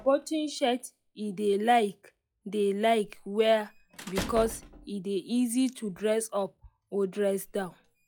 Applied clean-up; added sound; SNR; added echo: classical method log-MMSE.